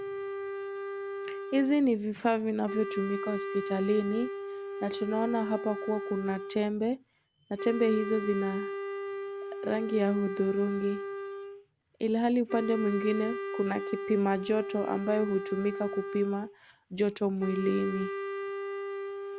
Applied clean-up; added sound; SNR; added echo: none; Wind instrument, woodwind instrument; 6 dB; none.